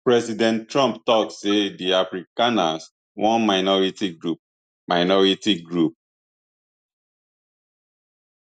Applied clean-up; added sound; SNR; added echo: none; none; none; none.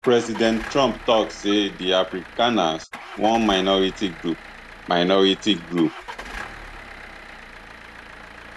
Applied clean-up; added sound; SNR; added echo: none; Engine starting / Car; 15 dB; none.